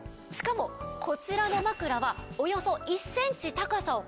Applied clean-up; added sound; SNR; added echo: none; none; none; none.